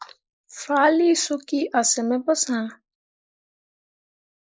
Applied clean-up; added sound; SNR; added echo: neural mask model Resemble Enhance denoiser.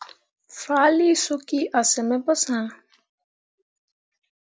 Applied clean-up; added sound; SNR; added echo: none; none; none; none.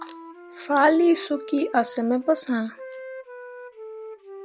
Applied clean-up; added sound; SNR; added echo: none; Wind instrument, woodwind instrument; 15 dB; none.